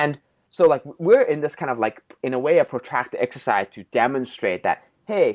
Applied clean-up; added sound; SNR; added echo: none; none; none; none.